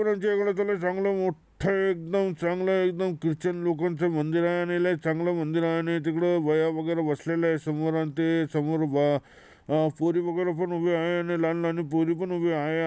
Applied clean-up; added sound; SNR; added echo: none; none; none; none.